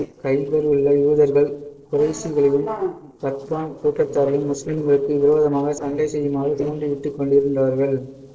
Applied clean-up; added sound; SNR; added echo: neural separator model SepFormer DNS4.